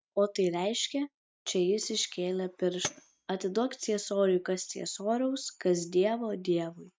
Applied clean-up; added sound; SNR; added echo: neural mask model RNNoise.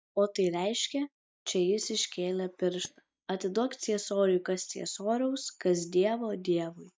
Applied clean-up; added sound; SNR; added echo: neural mask model DeepFilterNet 3.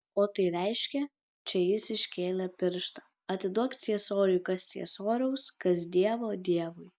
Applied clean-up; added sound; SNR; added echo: none; none; none; none.